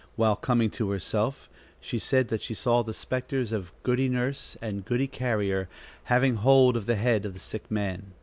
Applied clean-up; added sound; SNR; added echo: none; none; none; none.